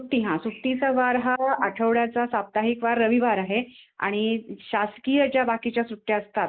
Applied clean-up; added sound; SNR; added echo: neural mask model Resemble Enhance denoiser.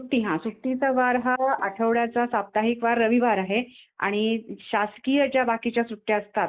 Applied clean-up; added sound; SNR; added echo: neural mask model DeepFilterNet 3.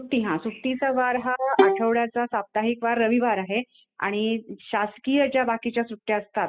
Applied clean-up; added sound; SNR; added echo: classical method spectral subtraction.